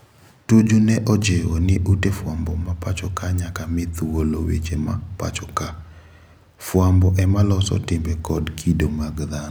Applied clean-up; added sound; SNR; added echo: none; none; none; none.